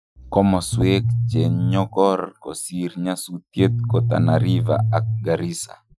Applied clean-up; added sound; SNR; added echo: classical method Wiener filter.